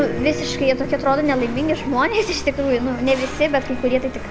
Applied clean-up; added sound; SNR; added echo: none; Guitar; 15 dB; none.